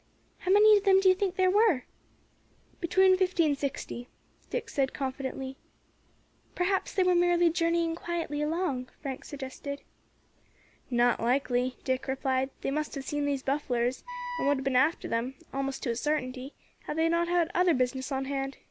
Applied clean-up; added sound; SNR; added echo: none; Wind instrument, woodwind instrument; 8 dB; none.